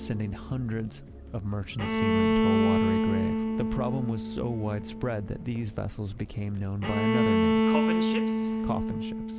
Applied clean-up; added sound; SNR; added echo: none; Bowed string instrument; -4 dB; none.